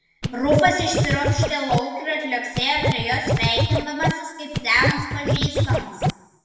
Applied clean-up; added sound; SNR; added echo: none; Scratching (performance technique); -1 dB; reverberation time 1.1 s.